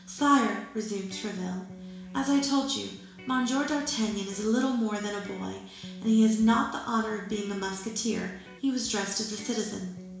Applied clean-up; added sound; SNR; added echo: none; Electric guitar; 19 dB; reverberation time 0.7 s.